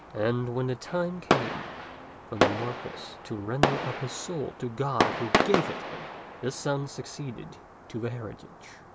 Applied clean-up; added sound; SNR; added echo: none; Fireworks; -1 dB; none.